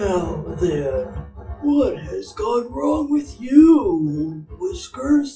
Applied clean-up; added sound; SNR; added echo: classical method WPE with log-MMSE.